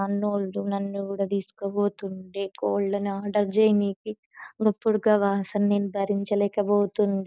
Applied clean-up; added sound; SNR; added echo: none; none; none; none.